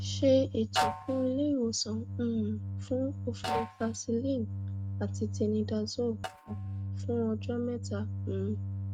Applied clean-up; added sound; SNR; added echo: neural mask model RNNoise.